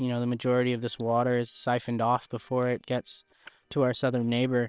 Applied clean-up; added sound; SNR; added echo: neural separator model SepFormer WHAM!.